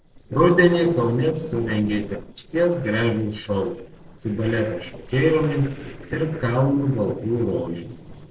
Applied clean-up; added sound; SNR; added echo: neural separator model SepFormer DNS4.